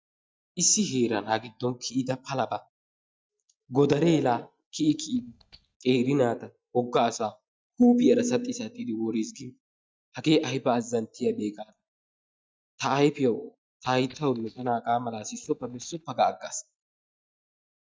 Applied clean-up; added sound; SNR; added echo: neural mask model DeepFilterNet 3.